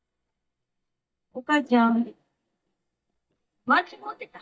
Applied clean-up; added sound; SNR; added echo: neural mask model DeepFilterNet 3.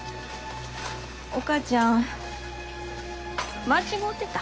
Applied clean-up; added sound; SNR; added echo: none; none; none; none.